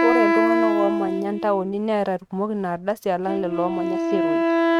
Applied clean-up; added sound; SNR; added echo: neural mask model RNNoise.